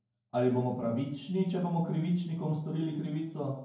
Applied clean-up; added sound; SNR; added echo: none; none; none; reverberation time 0.9 s.